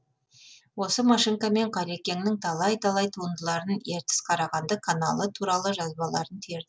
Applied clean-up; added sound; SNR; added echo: none; none; none; none.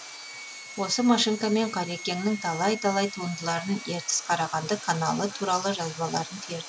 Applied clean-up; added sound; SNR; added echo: none; Sawing; 13 dB; none.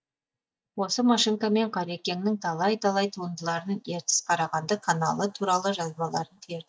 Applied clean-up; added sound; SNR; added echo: neural mask model DeepFilterNet 3.